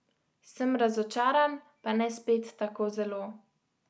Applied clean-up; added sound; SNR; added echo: none; none; none; none.